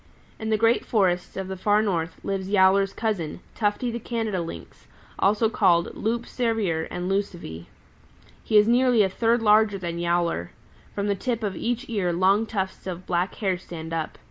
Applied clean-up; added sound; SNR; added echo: none; none; none; none.